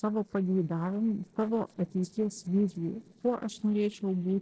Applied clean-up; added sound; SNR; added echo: neural separator model SepFormer DNS4.